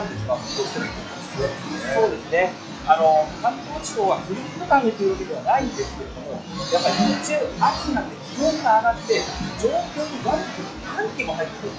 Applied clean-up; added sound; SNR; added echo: classical method log-MMSE.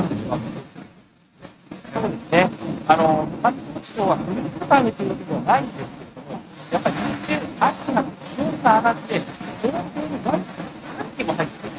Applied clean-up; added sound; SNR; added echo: neural mask model RNNoise.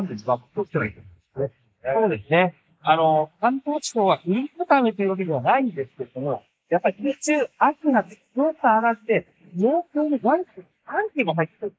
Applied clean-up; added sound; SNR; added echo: neural mask model Resemble Enhance denoiser.